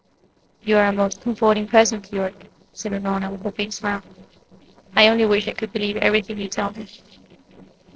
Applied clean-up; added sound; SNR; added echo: neural separator model SepFormer DNS4.